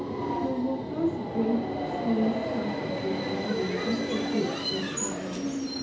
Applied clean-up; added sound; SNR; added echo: none; Subway, metro, underground; -1 dB; reverberation time 0.6 s.